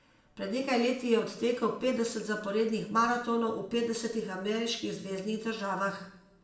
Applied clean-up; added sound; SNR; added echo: none; none; none; reverberation time 0.7 s.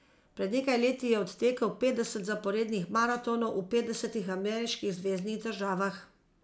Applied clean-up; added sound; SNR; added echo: none; none; none; none.